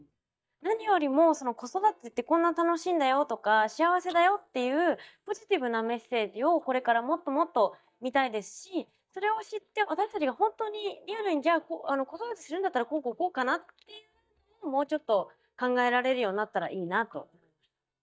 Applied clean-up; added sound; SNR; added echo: neural mask model DeepFilterNet 3.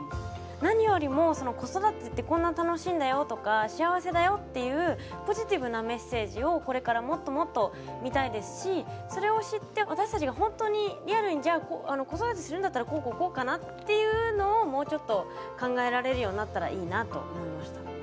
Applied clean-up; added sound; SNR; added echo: none; none; none; none.